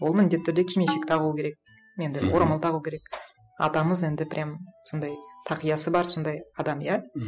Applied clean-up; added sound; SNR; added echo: classical method spectral subtraction.